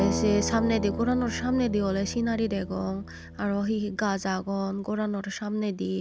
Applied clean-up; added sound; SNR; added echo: none; Acoustic guitar; 8 dB; none.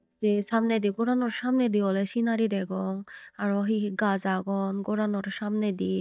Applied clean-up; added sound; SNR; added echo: neural mask model DeepFilterNet 3.